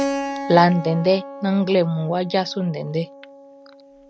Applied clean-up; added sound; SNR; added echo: none; Keyboard (musical); 10 dB; none.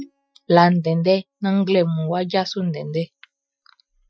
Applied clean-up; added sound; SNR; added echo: classical method Wiener filter.